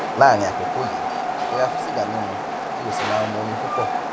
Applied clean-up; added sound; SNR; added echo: none; Train; 1 dB; none.